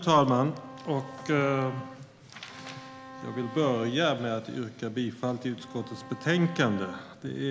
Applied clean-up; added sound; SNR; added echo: none; Bowed string instrument; 15 dB; none.